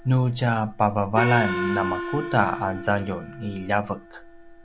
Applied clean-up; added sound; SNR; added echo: none; Gong; 8 dB; none.